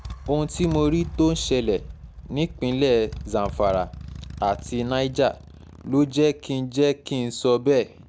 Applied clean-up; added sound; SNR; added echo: none; Motorcycle; 14 dB; none.